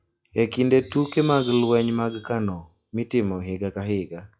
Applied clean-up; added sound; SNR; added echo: classical method log-MMSE.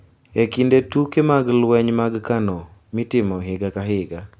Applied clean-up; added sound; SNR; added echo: none; none; none; none.